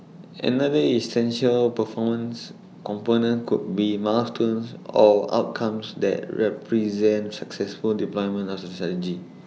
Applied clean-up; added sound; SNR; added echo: none; none; none; none.